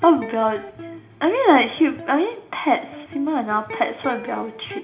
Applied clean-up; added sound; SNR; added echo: none; Electric guitar; 16 dB; reverberation time 0.4 s.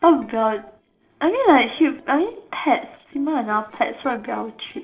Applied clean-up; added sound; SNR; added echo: neural separator model SepFormer DNS4.